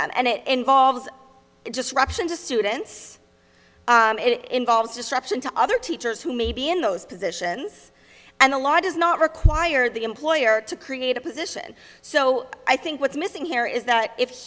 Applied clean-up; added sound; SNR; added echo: none; none; none; none.